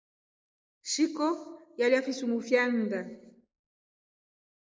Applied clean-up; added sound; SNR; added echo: neural mask model Resemble Enhance denoiser.